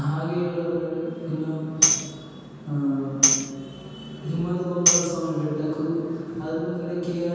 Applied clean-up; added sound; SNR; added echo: none; Tambourine; -1 dB; reverberation time 2.1 s.